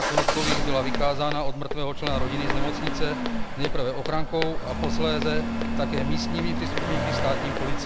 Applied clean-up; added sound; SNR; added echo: none; Engine starting / Accelerating, revving, vroom / Motor vehicle (road) + Walk, footsteps; -4 dB; none.